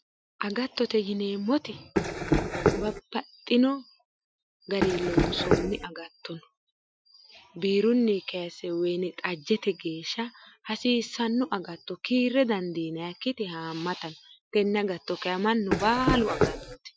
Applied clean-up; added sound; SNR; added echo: classical method Wiener filter.